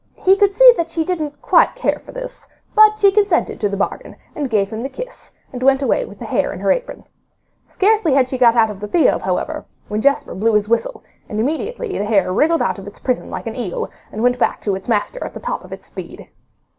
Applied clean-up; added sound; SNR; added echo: none; none; none; none.